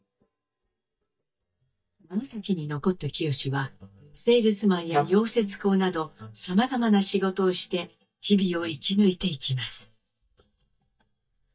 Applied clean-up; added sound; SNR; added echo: neural mask model DeepFilterNet 3.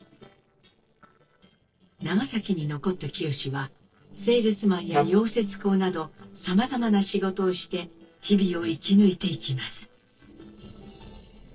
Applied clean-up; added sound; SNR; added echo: neural separator model SepFormer DNS4.